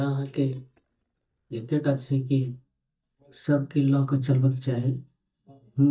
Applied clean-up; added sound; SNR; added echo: neural mask model DeepFilterNet 3.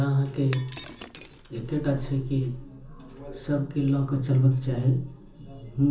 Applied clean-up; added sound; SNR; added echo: none; Shatter; 14 dB; reverberation time 0.7 s.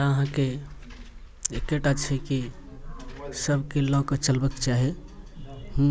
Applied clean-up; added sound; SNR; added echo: none; none; none; none.